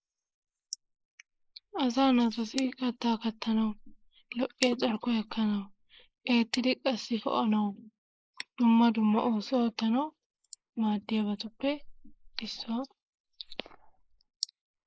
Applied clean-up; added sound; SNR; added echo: neural mask model Resemble Enhance denoiser.